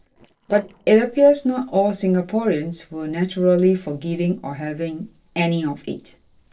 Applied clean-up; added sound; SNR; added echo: neural separator model SepFormer DNS4.